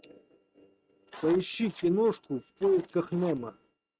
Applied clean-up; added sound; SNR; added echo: neural mask model RNNoise.